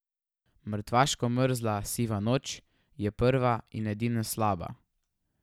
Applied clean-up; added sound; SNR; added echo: none; none; none; none.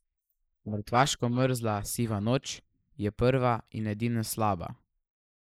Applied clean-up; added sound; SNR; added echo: neural mask model Resemble Enhance denoiser.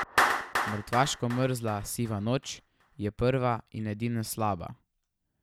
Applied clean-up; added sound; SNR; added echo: none; Clapping; 4 dB; none.